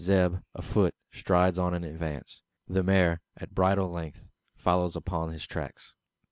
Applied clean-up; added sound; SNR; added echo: none; none; none; none.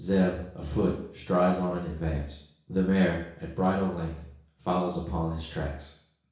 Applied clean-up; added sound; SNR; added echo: none; none; none; reverberation time 0.6 s.